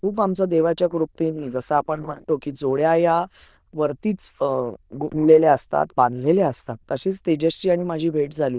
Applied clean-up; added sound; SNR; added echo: neural diffusion model UNIVERSE++.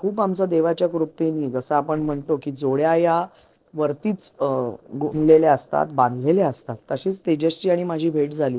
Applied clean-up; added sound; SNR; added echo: neural separator model SepFormer DNS4.